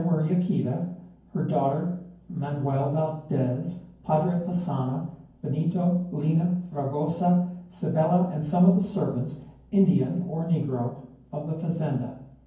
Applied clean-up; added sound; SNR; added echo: none; none; none; reverberation time 0.9 s.